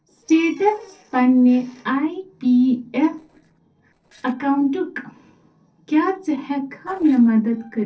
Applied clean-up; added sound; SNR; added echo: neural separator model SepFormer DNS4.